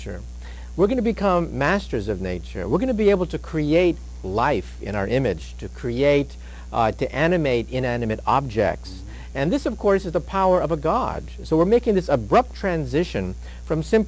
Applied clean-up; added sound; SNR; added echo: none; none; none; none.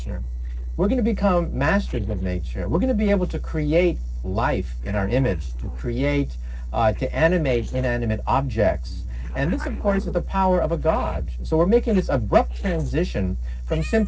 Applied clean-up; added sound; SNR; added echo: neural separator model SepFormer DNS4.